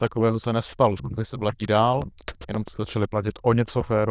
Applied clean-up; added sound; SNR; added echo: neural diffusion model UNIVERSE++.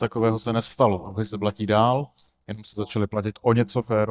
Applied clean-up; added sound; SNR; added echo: neural mask model DeepFilterNet 3.